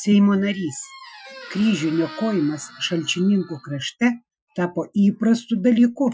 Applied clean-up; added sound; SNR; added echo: classical method Wiener filter.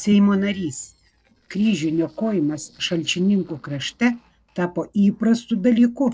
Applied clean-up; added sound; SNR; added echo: neural separator model SepFormer DNS4.